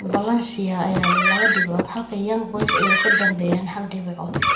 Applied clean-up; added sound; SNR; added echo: none; Car; -2 dB; reverberation time 0.7 s.